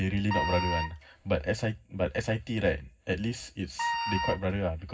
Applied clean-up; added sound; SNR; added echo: none; Wind instrument, woodwind instrument; 3 dB; reverberation time 0.4 s.